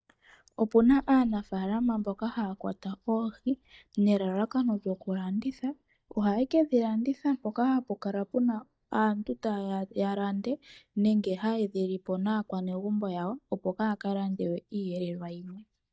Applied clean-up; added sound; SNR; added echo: neural mask model DeepFilterNet 3.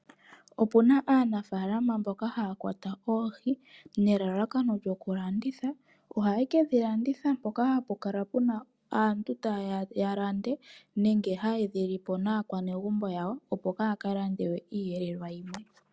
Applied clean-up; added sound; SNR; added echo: none; none; none; none.